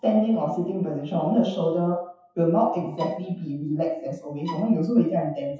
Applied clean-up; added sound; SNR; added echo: classical method WPE with log-MMSE.